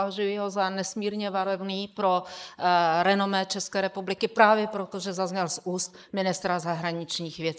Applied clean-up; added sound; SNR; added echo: neural mask model Resemble Enhance denoiser.